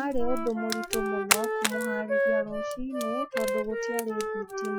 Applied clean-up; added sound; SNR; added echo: classical method Wiener filter.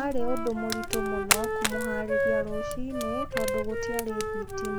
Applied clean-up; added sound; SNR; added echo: none; Wind instrument, woodwind instrument + Fire; -2 dB; none.